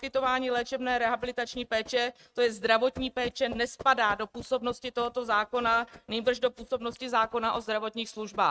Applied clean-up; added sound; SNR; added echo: neural mask model RNNoise.